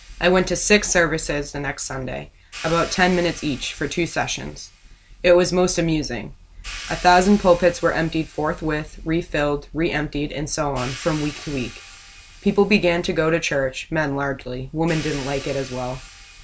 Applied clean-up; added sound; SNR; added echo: none; Hi-hat; 19 dB; none.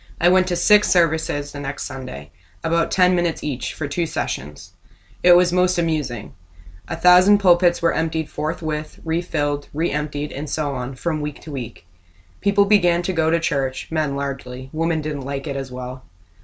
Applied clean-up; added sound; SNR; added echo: none; none; none; none.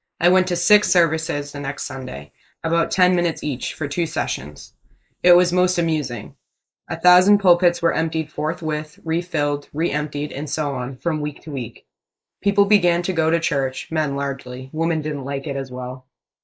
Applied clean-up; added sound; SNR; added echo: neural mask model Resemble Enhance denoiser.